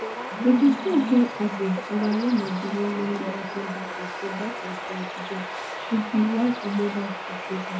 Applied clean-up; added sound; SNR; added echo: none; Bird vocalization, bird call, bird song; 8 dB; reverberation time 0.3 s.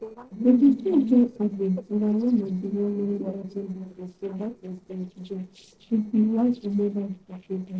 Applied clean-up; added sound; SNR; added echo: neural separator model SepFormer DNS4.